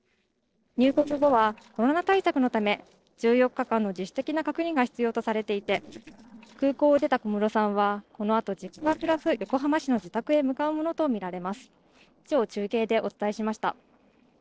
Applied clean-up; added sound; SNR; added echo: neural separator model SepFormer DNS4.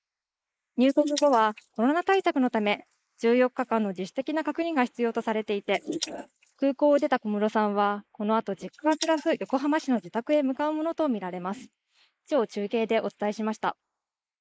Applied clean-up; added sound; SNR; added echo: neural mask model Resemble Enhance denoiser.